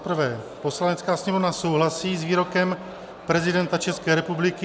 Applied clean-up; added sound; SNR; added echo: none; none; none; none.